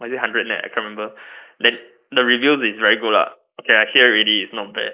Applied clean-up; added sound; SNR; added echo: neural mask model Resemble Enhance denoiser.